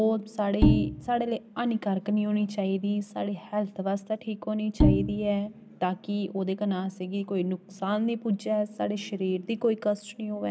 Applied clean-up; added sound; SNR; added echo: none; Bowed string instrument; -3 dB; none.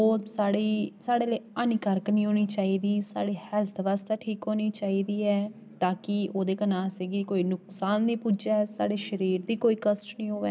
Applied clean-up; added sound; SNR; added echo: none; none; none; none.